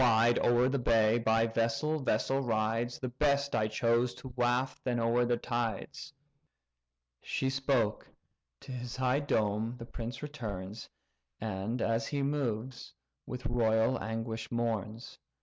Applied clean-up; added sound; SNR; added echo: none; none; none; none.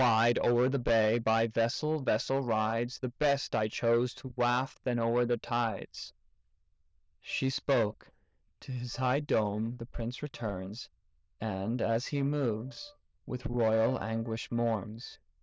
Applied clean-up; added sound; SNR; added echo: neural diffusion model UNIVERSE++.